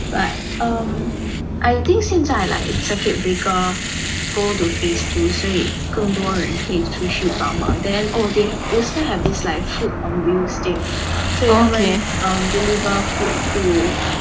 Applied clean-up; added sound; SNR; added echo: none; Domestic sounds, home sounds + Motor vehicle (road); 7 dB; none.